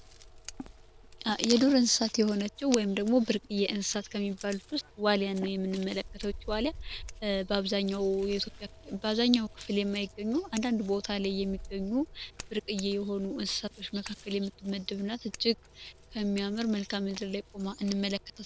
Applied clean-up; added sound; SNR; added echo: none; Scissors; 17 dB; none.